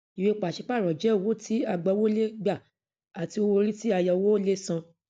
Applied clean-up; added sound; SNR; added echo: none; none; none; none.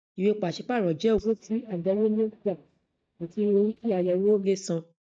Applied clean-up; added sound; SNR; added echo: neural mask model DeepFilterNet 3.